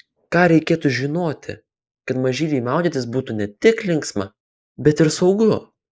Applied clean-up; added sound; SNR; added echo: neural mask model Resemble Enhance denoiser.